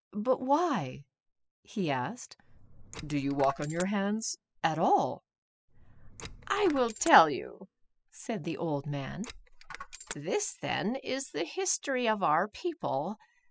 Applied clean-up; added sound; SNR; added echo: classical method spectral subtraction.